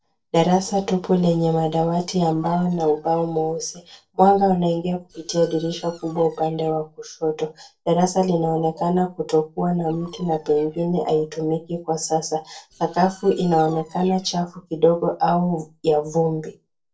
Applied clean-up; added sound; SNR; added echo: neural separator model SepFormer DNS4.